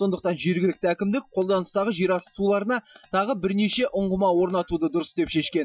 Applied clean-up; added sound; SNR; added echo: classical method Wiener filter.